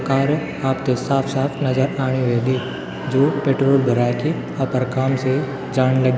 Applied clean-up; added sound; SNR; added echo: none; none; none; none.